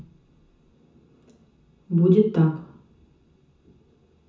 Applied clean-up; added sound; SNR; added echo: none; none; none; reverberation time 0.6 s.